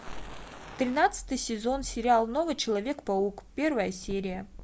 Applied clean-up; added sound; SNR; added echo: none; Fire; 20 dB; none.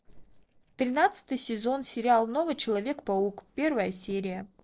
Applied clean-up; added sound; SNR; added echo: neural separator model SepFormer DNS4.